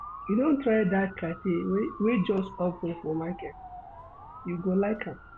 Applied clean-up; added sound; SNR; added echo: none; Motor vehicle (road) / Siren; 16 dB; none.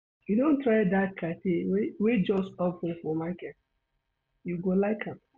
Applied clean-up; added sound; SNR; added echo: none; none; none; none.